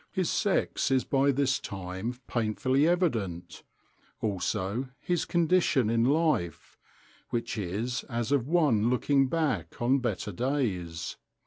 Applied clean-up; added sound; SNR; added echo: none; none; none; none.